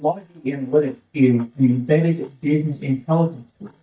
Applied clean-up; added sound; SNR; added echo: neural mask model DeepFilterNet 3.